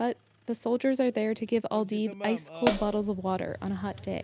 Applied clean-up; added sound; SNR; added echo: none; Hi-hat; 0 dB; none.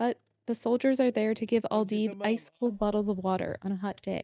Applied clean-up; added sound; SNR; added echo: neural mask model DeepFilterNet 3.